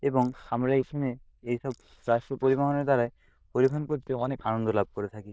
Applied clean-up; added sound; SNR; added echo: neural diffusion model UNIVERSE++.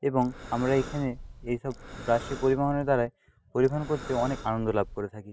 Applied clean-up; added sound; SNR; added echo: none; Breathing; 13 dB; none.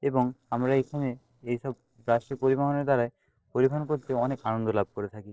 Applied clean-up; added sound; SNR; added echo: neural separator model SepFormer DNS4.